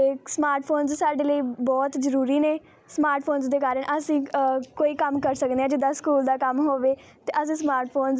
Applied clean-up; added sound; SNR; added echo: none; none; none; none.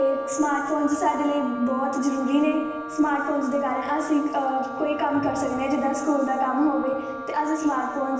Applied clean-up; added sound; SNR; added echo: none; Wind instrument, woodwind instrument; 11 dB; reverberation time 1.2 s.